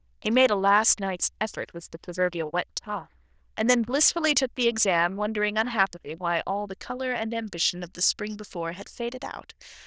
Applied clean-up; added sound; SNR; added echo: neural diffusion model UNIVERSE++.